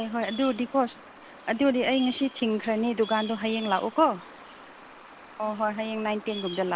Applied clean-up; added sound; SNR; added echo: none; Bird vocalization, bird call, bird song; 16 dB; none.